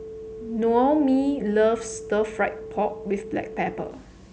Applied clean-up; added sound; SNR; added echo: none; Telephone; 13 dB; none.